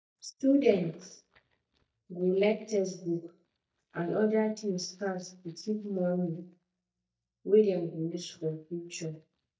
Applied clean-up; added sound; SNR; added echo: neural mask model DeepFilterNet 3.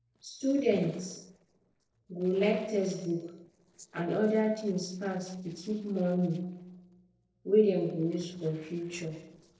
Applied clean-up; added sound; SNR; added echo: neural separator model SepFormer DNS4.